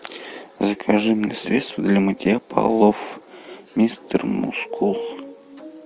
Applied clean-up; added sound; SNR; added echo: none; none; none; none.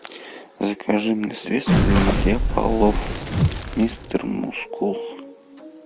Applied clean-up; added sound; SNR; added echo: none; Crackle; -2 dB; none.